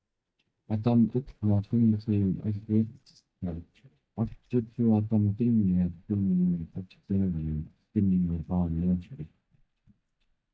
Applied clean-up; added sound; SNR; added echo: neural mask model DeepFilterNet 3.